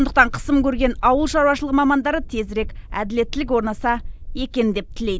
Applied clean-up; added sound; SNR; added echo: none; none; none; none.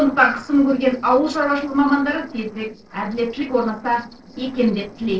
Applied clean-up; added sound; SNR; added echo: neural separator model SepFormer DNS4.